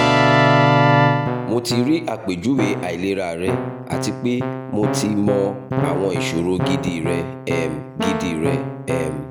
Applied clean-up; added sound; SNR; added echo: none; Keyboard (musical); -3 dB; none.